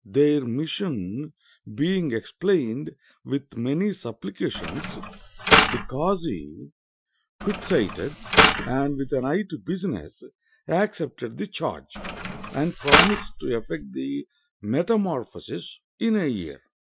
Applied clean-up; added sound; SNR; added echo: classical method Wiener filter.